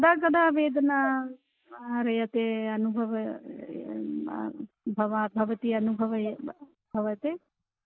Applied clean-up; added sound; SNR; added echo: neural mask model Resemble Enhance denoiser.